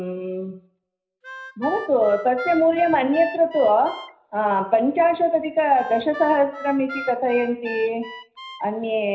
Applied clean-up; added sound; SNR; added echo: none; Harmonica; 15 dB; reverberation time 0.5 s.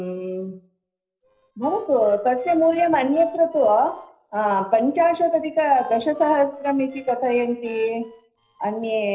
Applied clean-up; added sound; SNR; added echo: neural separator model SepFormer DNS4.